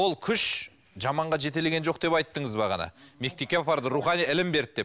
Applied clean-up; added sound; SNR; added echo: none; none; none; none.